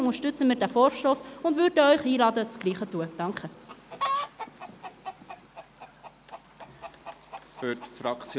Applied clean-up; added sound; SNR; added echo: none; Chicken, rooster; 13 dB; none.